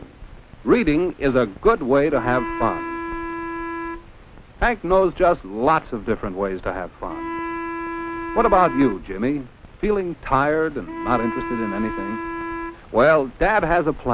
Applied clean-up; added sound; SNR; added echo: none; Wind instrument, woodwind instrument; 9 dB; none.